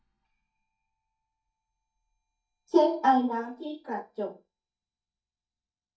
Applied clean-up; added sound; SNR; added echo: neural mask model DeepFilterNet 3.